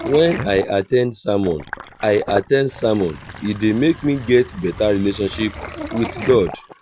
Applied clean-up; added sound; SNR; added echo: none; Sink (filling or washing); 13 dB; none.